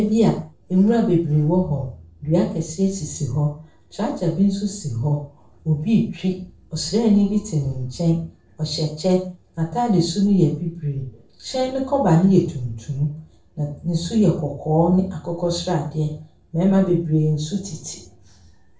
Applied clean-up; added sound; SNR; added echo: none; none; none; reverberation time 0.4 s.